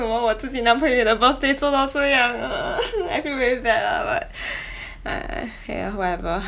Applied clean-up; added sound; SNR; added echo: none; none; none; none.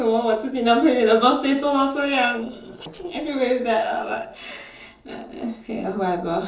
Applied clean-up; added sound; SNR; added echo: neural separator model SepFormer DNS4.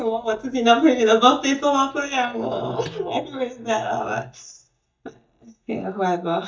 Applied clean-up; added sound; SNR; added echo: neural mask model DeepFilterNet 3.